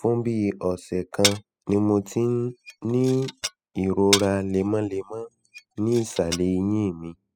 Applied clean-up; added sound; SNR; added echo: classical method spectral subtraction.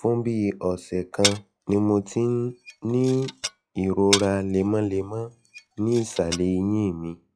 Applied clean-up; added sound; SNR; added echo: classical method log-MMSE.